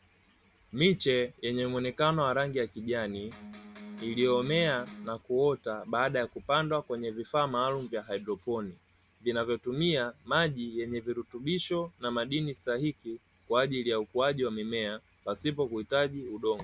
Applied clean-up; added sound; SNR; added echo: none; Electric guitar; 14 dB; none.